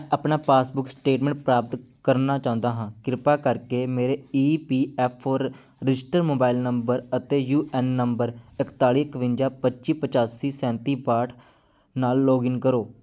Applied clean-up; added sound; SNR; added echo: none; none; none; none.